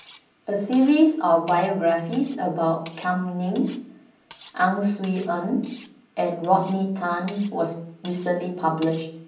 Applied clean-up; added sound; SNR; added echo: none; Cutlery, silverware; 20 dB; reverberation time 0.6 s.